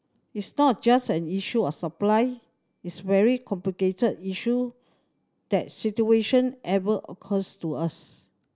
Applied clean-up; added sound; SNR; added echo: none; none; none; none.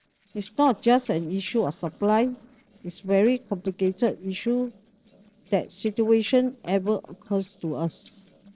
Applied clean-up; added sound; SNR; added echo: neural separator model SepFormer DNS4.